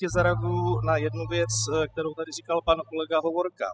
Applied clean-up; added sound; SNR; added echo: classical method spectral subtraction.